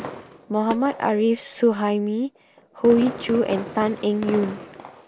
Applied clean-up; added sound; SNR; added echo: none; Tabla + Fireworks; 13 dB; none.